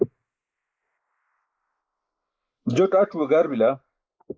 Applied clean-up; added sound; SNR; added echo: neural mask model Resemble Enhance denoiser.